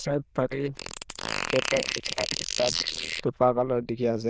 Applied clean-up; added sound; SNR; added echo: neural diffusion model UNIVERSE++.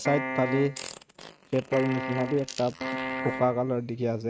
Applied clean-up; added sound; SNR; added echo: neural mask model RNNoise.